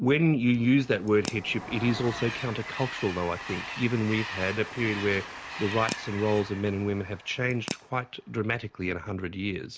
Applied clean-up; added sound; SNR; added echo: none; Crack / Crackle + Train; 12 dB; none.